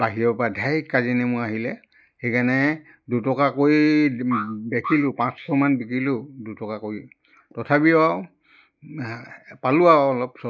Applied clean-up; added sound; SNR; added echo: neural mask model Resemble Enhance denoiser.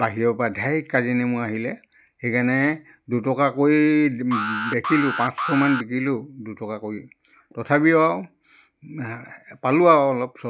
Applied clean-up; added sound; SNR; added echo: none; Alarm; 5 dB; none.